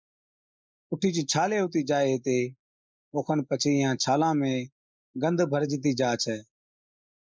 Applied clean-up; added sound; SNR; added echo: neural mask model Resemble Enhance denoiser.